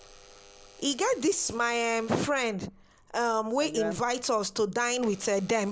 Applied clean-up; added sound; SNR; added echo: none; Alarm / Door; 17 dB; none.